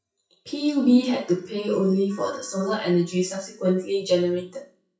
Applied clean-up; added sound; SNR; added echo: classical method WPE with log-MMSE.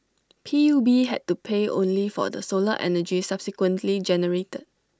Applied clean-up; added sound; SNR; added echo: none; none; none; none.